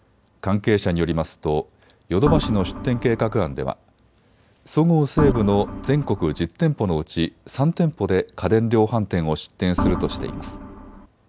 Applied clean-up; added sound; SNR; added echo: none; Organ; 5 dB; none.